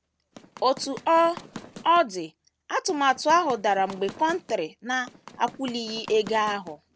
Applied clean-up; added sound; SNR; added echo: none; Run; 18 dB; none.